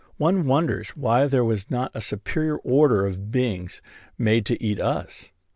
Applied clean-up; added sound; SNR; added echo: none; none; none; none.